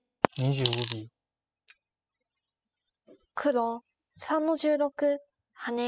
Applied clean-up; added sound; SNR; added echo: classical method spectral subtraction.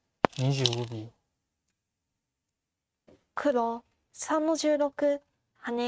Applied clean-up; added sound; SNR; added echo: neural mask model RNNoise.